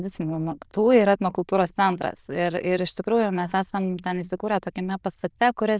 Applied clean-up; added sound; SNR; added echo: neural diffusion model UNIVERSE++.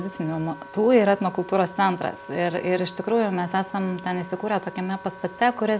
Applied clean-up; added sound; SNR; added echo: none; Wind instrument, woodwind instrument; 18 dB; none.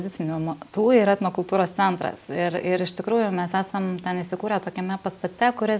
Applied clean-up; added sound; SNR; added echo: none; none; none; none.